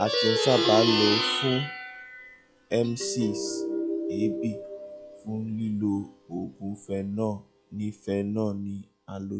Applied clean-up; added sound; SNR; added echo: classical method log-MMSE.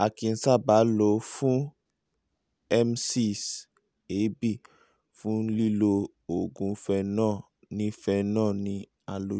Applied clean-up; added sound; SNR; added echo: none; none; none; none.